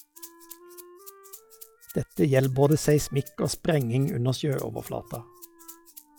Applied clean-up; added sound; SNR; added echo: classical method log-MMSE.